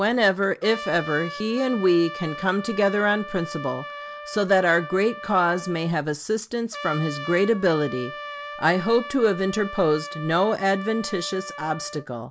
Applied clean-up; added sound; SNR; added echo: none; Trumpet; 13 dB; none.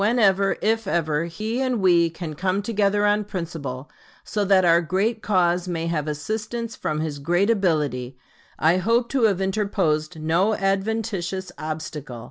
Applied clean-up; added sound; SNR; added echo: none; none; none; none.